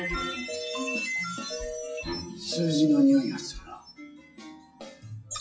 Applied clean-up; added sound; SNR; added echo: classical method WPE with log-MMSE.